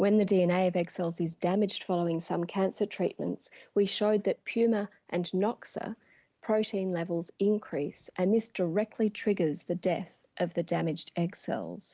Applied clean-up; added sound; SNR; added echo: none; none; none; none.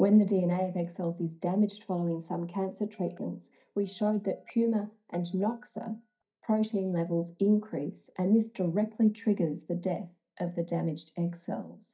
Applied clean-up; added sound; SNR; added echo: neural mask model DeepFilterNet 3.